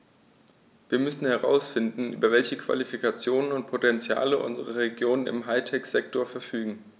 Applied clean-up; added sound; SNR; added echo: none; none; none; none.